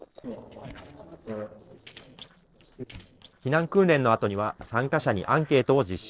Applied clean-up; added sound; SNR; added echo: neural separator model SepFormer DNS4.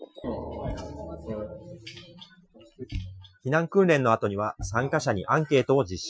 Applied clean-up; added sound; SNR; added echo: classical method Wiener filter.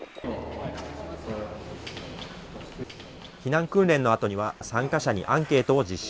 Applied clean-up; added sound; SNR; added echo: none; none; none; none.